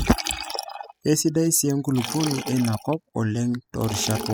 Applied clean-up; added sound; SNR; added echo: classical method spectral subtraction.